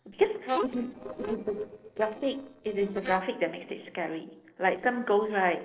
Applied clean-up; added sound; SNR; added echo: neural separator model SepFormer DNS4.